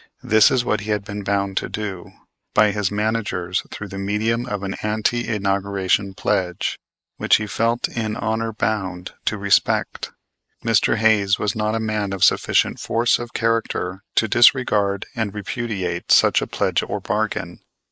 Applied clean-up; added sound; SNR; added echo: neural mask model Resemble Enhance denoiser.